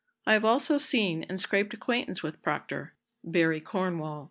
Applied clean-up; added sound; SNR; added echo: none; none; none; none.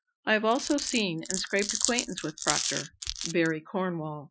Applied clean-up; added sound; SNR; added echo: classical method Wiener filter.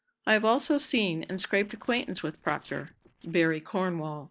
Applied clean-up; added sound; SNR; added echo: neural separator model SepFormer DNS4.